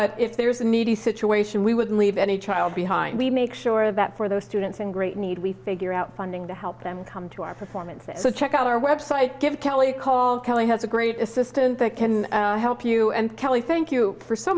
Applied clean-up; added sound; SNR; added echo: none; none; none; none.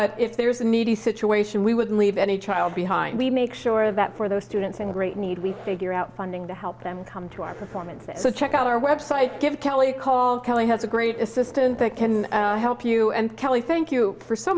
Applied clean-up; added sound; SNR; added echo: none; Zipper (clothing); 20 dB; none.